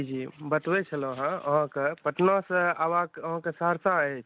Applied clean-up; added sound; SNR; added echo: none; none; none; none.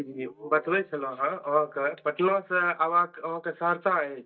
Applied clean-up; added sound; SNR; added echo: neural mask model DeepFilterNet 3.